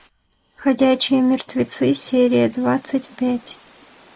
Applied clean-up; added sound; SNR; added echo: neural mask model Resemble Enhance denoiser.